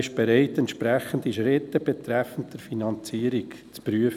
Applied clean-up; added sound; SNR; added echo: none; none; none; none.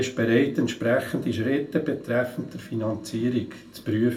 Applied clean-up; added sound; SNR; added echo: none; none; none; reverberation time 0.2 s.